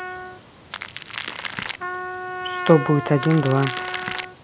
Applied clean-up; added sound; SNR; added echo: none; Crackle + Trumpet; 7 dB; none.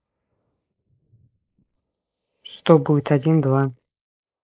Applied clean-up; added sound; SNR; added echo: neural mask model Resemble Enhance denoiser.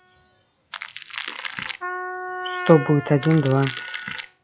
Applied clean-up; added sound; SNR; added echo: classical method log-MMSE.